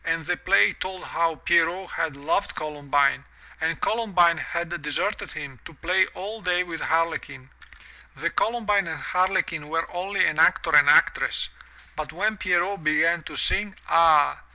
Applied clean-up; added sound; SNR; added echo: none; none; none; none.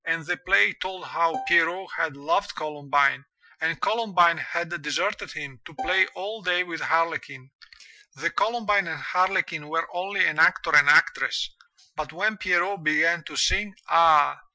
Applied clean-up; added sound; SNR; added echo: classical method Wiener filter.